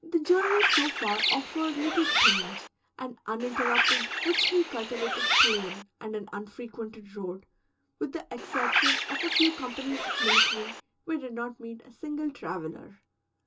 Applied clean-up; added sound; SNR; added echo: none; Bird; -5 dB; reverberation time 0.2 s.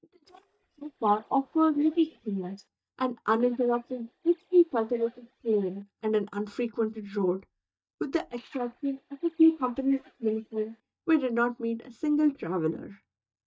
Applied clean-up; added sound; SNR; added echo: neural mask model DeepFilterNet 3.